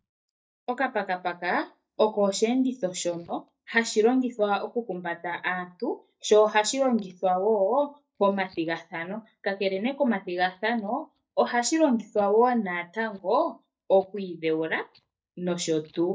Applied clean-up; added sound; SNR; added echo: neural mask model DeepFilterNet 3.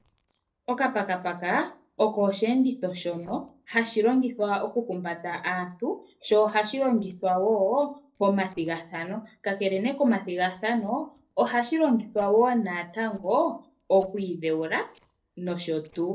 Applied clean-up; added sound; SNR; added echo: neural separator model SepFormer DNS4.